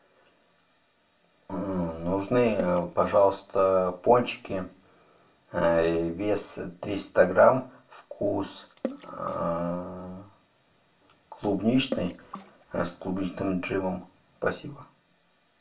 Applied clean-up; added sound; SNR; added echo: none; Water / Splash, splatter; 16 dB; reverberation time 0.2 s.